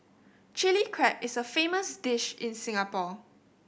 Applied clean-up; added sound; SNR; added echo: none; none; none; none.